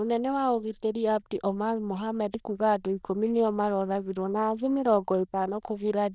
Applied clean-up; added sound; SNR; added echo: neural diffusion model UNIVERSE++.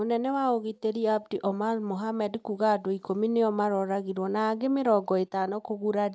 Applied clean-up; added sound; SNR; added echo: none; none; none; none.